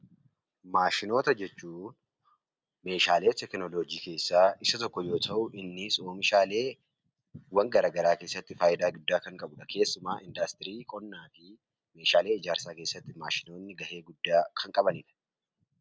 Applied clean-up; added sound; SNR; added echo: none; none; none; none.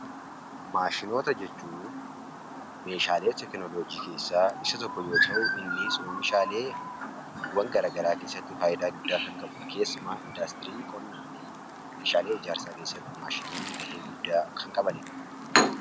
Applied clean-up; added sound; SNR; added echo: none; Chirp, tweet; 3 dB; none.